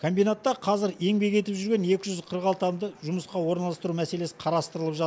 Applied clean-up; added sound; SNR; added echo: none; none; none; none.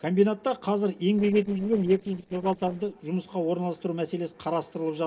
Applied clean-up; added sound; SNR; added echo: neural separator model SepFormer DNS4.